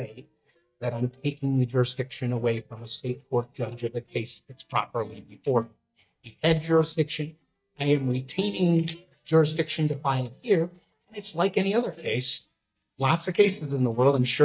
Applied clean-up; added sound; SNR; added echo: neural mask model DeepFilterNet 3.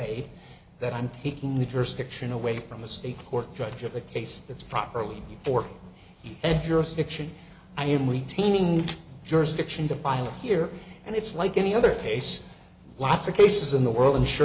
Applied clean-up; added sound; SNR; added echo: none; none; none; none.